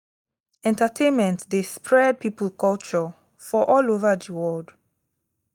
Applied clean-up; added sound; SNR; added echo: neural mask model DeepFilterNet 3.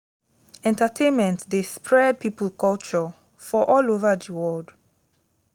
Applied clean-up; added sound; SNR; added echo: none; none; none; none.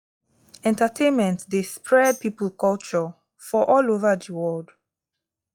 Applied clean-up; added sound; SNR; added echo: classical method log-MMSE.